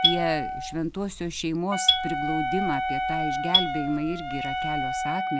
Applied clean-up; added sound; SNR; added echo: none; Wind instrument, woodwind instrument + Marimba, xylophone; -3 dB; none.